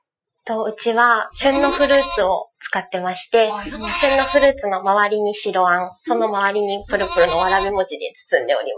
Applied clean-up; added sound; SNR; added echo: classical method Wiener filter.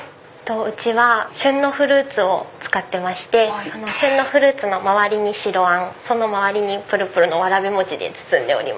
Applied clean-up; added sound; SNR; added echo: none; none; none; none.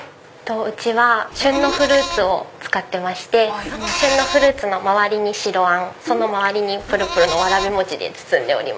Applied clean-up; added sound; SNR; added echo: none; Gurgling + Livestock, farm animals, working animals; 7 dB; none.